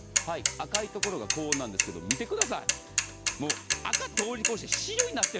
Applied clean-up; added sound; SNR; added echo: none; Mechanisms / Bicycle; -3 dB; none.